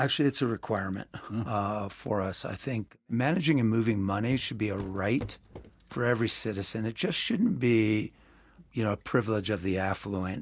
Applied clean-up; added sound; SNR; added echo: none; Walk, footsteps; 15 dB; none.